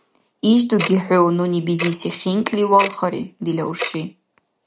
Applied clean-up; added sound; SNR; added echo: none; Tick-tock; 13 dB; none.